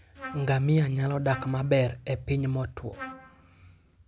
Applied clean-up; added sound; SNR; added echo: none; Trumpet; 17 dB; none.